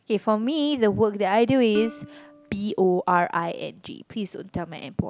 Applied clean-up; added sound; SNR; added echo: none; Plucked string instrument; 19 dB; none.